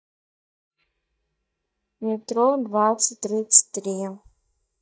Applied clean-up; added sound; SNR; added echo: neural mask model DeepFilterNet 3.